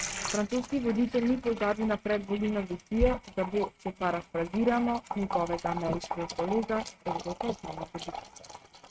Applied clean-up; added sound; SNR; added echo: neural mask model RNNoise.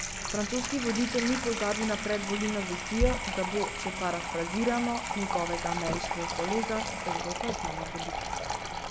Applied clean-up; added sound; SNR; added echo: none; Sink (filling or washing) / Water tap, faucet; 1 dB; none.